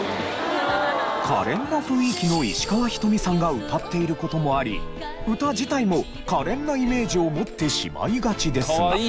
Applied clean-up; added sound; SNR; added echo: none; Hammer; 12 dB; none.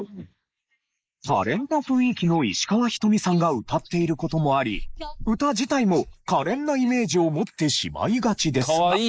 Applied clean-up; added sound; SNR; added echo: neural mask model Resemble Enhance denoiser.